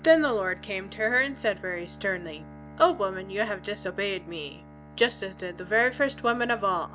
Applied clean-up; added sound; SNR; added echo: none; Bowed string instrument; 18 dB; none.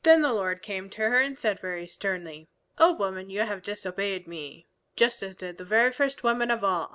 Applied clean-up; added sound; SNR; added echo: none; none; none; none.